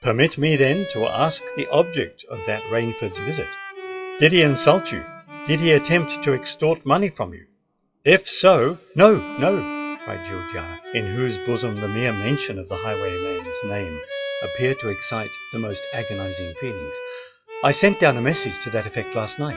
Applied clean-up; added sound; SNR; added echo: classical method WPE with log-MMSE.